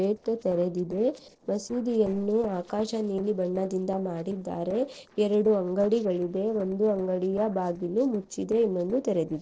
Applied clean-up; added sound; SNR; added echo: neural separator model SepFormer DNS4.